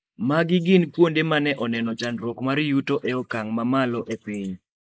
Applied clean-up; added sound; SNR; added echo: neural mask model Resemble Enhance denoiser.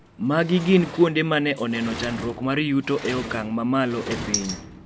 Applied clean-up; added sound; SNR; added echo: none; Sliding door; 12 dB; none.